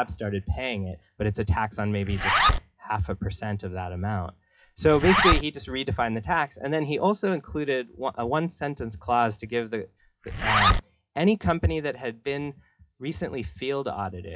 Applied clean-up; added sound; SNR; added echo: classical method WPE with log-MMSE.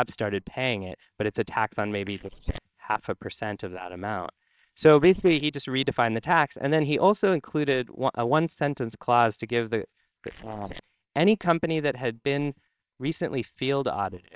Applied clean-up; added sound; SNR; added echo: neural separator model SepFormer WHAMR!.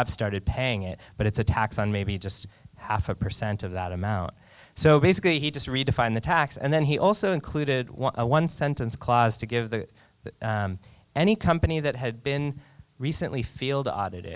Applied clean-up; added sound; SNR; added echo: none; none; none; none.